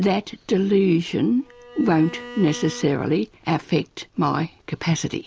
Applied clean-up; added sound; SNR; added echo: none; Bowed string instrument; 18 dB; none.